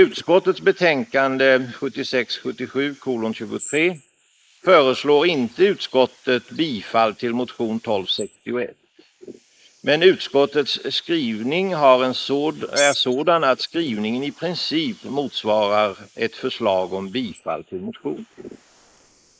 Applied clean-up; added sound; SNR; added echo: neural mask model Resemble Enhance denoiser.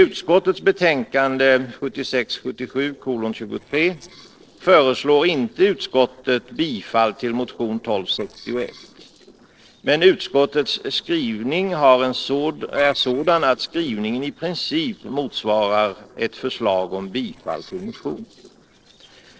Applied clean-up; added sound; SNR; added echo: neural separator model SepFormer DNS4.